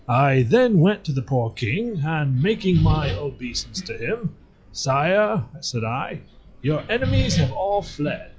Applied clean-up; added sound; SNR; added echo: classical method log-MMSE.